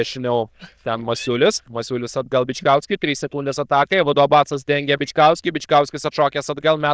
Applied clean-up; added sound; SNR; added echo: neural diffusion model UNIVERSE++.